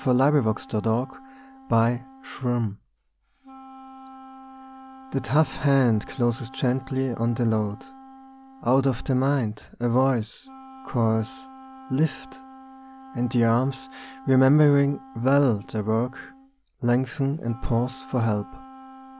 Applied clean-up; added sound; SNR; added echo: none; Wind instrument, woodwind instrument; 20 dB; none.